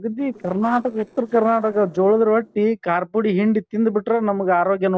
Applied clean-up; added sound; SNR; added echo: neural separator model SepFormer DNS4.